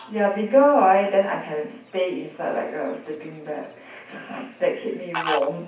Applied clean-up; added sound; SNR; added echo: none; Fowl; 15 dB; reverberation time 0.6 s.